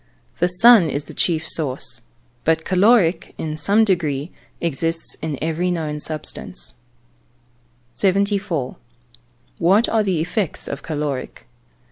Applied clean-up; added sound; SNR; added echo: none; none; none; none.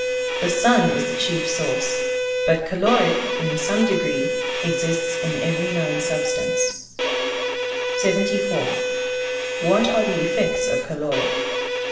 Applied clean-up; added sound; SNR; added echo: none; Bowed string instrument; 0 dB; reverberation time 1.0 s.